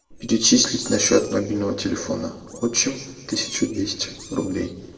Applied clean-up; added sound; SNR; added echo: neural separator model SepFormer DNS4.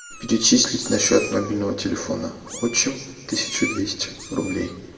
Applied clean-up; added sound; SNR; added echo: none; Meow; 13 dB; reverberation time 1.4 s.